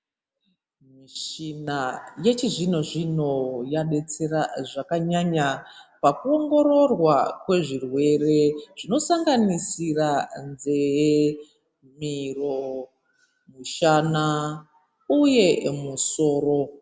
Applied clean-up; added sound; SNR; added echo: none; none; none; none.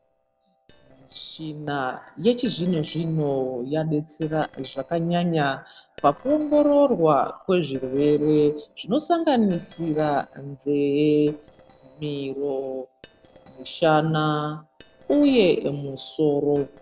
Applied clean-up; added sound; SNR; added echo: neural separator model SepFormer DNS4.